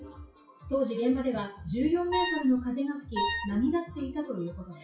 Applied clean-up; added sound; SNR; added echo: classical method WPE with log-MMSE.